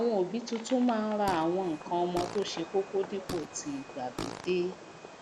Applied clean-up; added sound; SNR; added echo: none; Fireworks + Fart; 11 dB; none.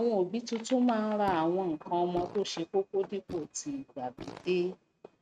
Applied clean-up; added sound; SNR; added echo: neural mask model RNNoise.